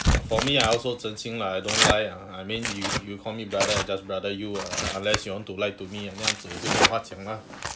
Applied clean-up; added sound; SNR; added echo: none; Tearing; -1 dB; none.